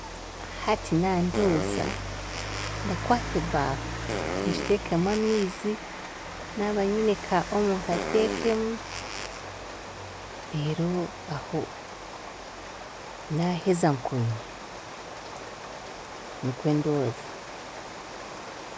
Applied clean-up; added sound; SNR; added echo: none; Fart + Rain; 6 dB; none.